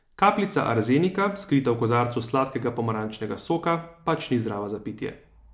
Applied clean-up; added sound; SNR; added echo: none; none; none; none.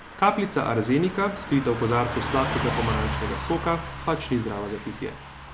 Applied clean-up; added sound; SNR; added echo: none; Car passing by / Truck; 7 dB; none.